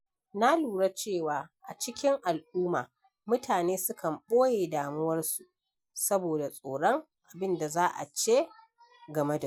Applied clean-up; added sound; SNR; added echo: none; none; none; none.